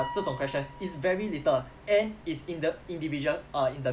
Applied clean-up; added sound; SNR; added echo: none; Piano; 16 dB; none.